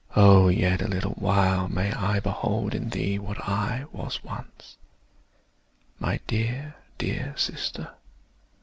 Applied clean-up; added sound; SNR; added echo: none; none; none; none.